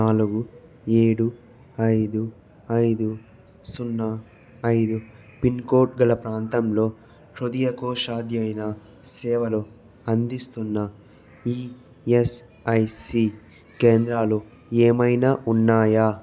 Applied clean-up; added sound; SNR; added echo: none; none; none; none.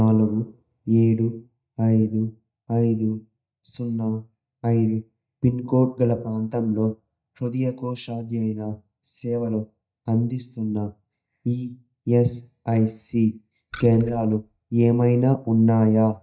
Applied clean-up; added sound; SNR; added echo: neural mask model DeepFilterNet 3.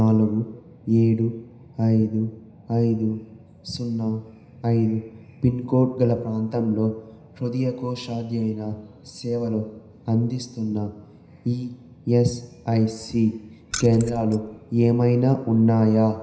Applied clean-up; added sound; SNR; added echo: none; Keys jangling; 12 dB; reverberation time 0.9 s.